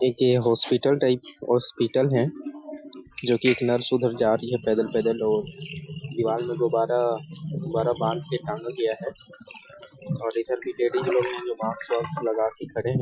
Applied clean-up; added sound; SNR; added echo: classical method Wiener filter.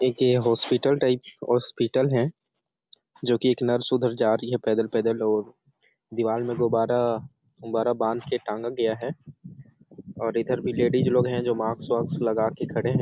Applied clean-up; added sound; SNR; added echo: none; none; none; none.